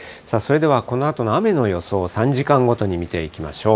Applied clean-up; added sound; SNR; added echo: none; none; none; none.